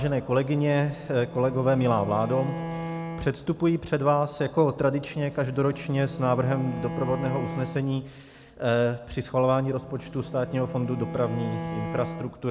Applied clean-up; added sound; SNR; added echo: none; Bowed string instrument; 11 dB; none.